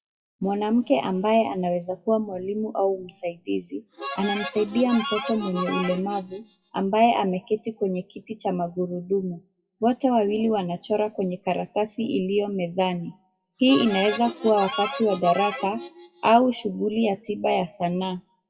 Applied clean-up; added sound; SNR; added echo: classical method WPE with log-MMSE.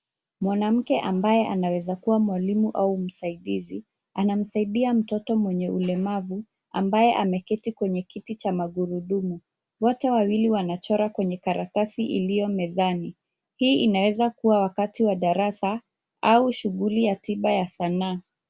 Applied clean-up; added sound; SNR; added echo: none; none; none; none.